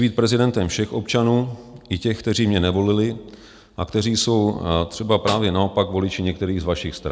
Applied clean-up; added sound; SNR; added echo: none; Snare drum; 13 dB; none.